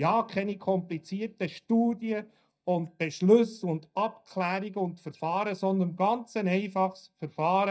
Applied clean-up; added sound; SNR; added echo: neural mask model DeepFilterNet 3.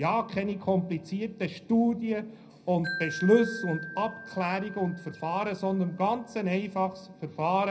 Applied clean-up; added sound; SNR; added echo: none; Wind chime; 15 dB; reverberation time 0.4 s.